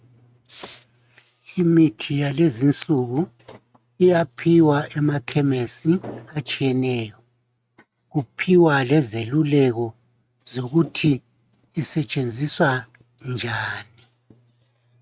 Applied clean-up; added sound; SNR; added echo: neural mask model RNNoise.